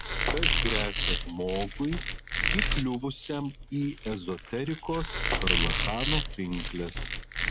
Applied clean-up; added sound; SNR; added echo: none; Squeak; -4 dB; none.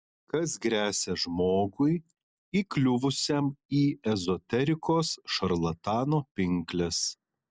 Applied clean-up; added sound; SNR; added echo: none; none; none; none.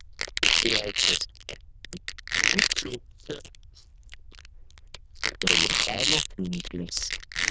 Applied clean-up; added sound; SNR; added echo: neural diffusion model UNIVERSE++.